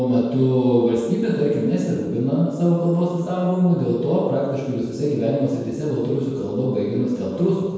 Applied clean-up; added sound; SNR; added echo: none; none; none; reverberation time 1.2 s.